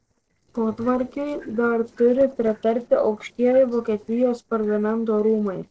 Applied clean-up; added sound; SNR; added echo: neural separator model SepFormer DNS4.